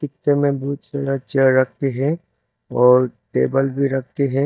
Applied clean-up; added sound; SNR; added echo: neural mask model DeepFilterNet 3.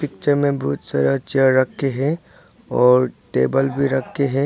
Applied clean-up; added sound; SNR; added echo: none; none; none; none.